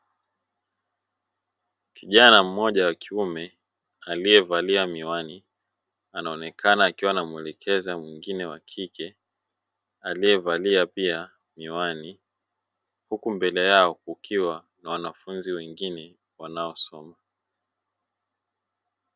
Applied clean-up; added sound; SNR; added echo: none; none; none; none.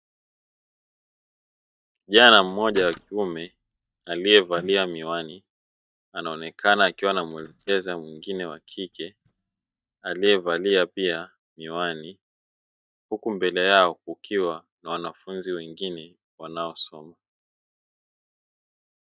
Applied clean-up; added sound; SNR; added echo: neural mask model DeepFilterNet 3.